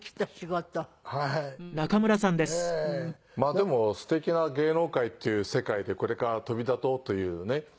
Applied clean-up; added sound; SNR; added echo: none; none; none; none.